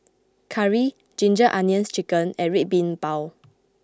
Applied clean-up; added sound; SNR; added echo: none; none; none; none.